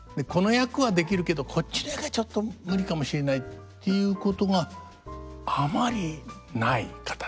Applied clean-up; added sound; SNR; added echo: none; none; none; none.